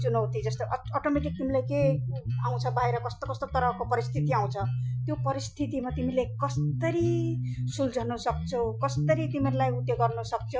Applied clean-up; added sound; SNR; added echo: classical method Wiener filter.